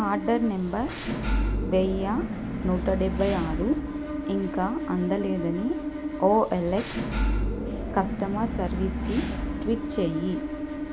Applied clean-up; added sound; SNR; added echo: none; Engine / Mechanisms; 2 dB; none.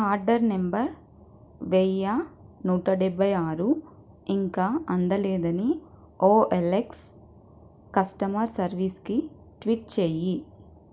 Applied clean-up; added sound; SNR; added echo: none; none; none; none.